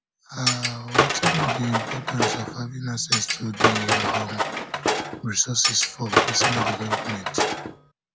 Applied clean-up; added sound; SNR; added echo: none; Tools; -5 dB; none.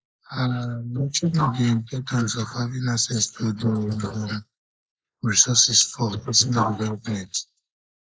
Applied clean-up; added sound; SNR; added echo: neural mask model Resemble Enhance denoiser.